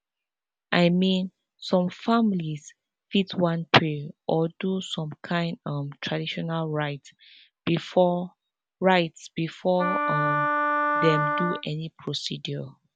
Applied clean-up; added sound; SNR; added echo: none; Wind instrument, woodwind instrument; -1 dB; none.